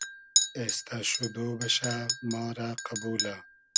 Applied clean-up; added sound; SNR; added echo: none; Chink, clink; -1 dB; none.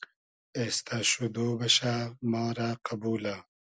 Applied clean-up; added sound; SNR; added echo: none; none; none; none.